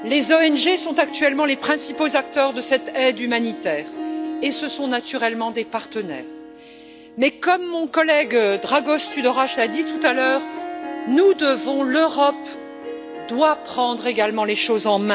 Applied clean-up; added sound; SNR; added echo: none; Harp; 11 dB; none.